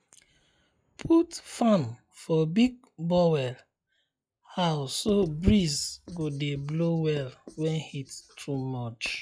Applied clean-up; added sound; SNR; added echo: classical method log-MMSE.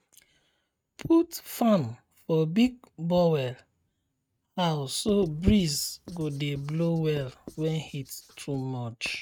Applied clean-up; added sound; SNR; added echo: neural mask model RNNoise.